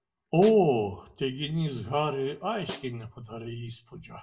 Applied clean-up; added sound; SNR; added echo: none; Snare drum; 17 dB; reverberation time 0.2 s.